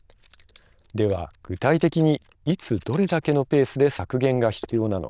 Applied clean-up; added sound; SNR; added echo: neural diffusion model UNIVERSE++.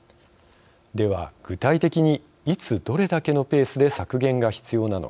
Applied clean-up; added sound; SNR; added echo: none; none; none; none.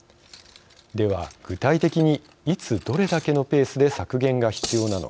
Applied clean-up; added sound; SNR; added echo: none; Cutlery, silverware; 18 dB; none.